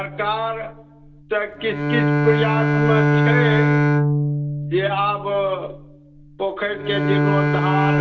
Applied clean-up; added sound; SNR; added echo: none; Bowed string instrument; -4 dB; reverberation time 0.2 s.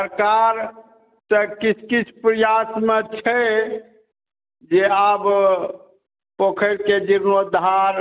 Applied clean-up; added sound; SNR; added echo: none; none; none; none.